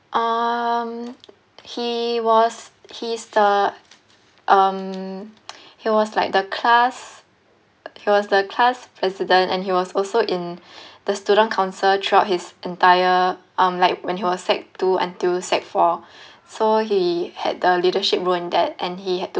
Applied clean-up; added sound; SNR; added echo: none; none; none; none.